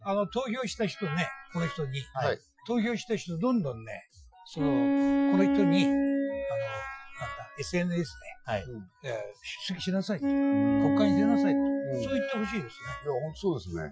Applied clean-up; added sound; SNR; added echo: classical method Wiener filter.